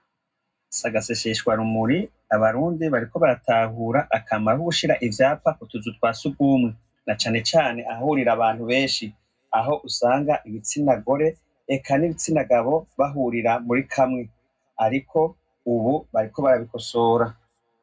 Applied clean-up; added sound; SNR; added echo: none; none; none; reverberation time 0.3 s.